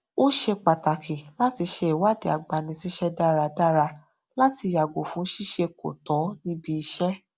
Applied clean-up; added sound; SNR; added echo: none; none; none; none.